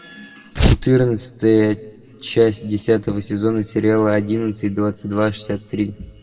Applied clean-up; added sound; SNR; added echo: none; Tearing; -4 dB; reverberation time 1.6 s.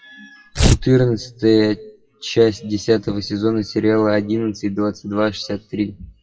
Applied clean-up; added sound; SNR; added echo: classical method WPE with log-MMSE.